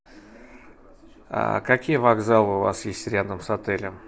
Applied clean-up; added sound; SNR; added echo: none; none; none; none.